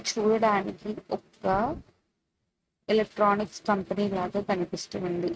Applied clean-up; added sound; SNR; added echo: neural mask model RNNoise.